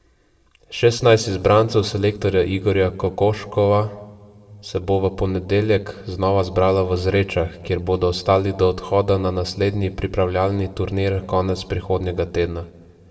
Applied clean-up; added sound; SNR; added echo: none; none; none; reverberation time 1.0 s.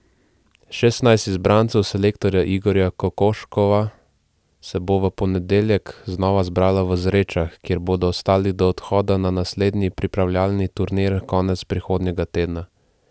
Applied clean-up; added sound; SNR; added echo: none; none; none; none.